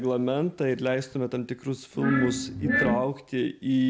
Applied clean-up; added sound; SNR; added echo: none; Glass; 0 dB; none.